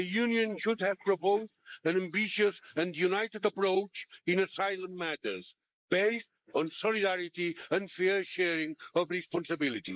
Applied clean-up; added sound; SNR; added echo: neural mask model Resemble Enhance denoiser.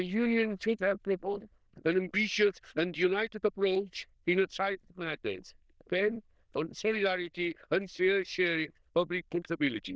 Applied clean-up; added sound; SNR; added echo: neural diffusion model UNIVERSE++.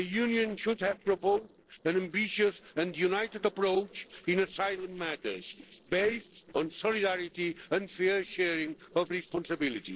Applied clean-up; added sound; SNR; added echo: neural separator model SepFormer DNS4.